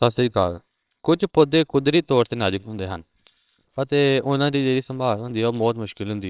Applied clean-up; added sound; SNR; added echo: neural separator model SepFormer WHAMR!.